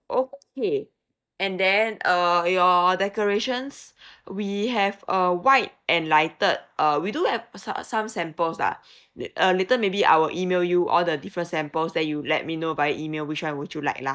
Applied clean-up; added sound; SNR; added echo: neural mask model DeepFilterNet 3.